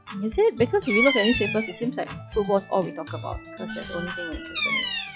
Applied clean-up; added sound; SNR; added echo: classical method log-MMSE.